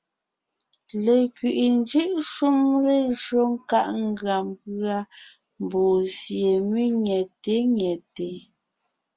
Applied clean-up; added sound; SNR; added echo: none; none; none; none.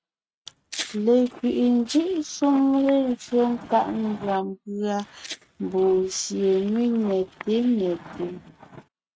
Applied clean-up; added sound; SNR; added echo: neural mask model RNNoise.